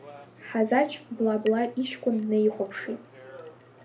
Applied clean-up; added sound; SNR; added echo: none; Chink, clink; 19 dB; reverberation time 0.3 s.